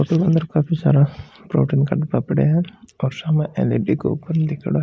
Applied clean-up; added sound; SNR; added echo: neural mask model Resemble Enhance denoiser.